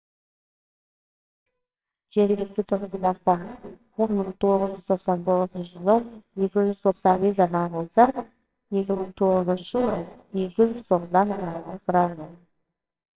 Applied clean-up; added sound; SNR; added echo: neural separator model SepFormer WHAMR!.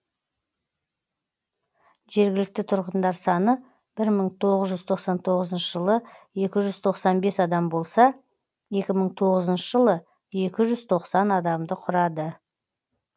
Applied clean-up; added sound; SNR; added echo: none; none; none; none.